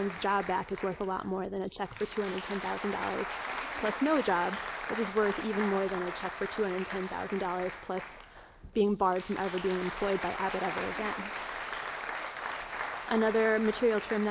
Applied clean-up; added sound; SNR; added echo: none; Applause; 7 dB; none.